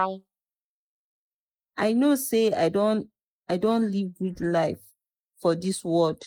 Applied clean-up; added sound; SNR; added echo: neural mask model Resemble Enhance denoiser.